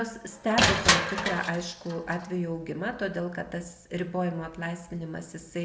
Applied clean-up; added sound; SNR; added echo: none; Crushing; -2 dB; none.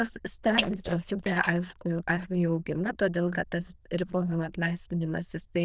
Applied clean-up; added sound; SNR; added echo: neural diffusion model UNIVERSE++.